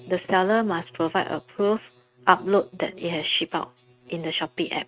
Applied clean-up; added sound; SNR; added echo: neural mask model RNNoise.